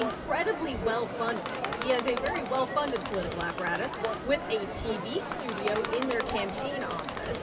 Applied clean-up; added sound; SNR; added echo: none; Crowd; 2 dB; reverberation time 2.9 s.